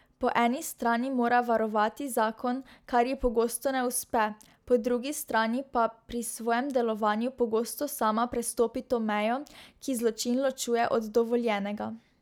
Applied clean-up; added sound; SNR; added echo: none; none; none; none.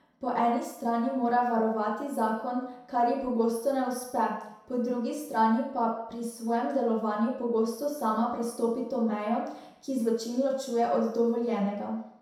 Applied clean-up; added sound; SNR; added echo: none; none; none; reverberation time 0.7 s.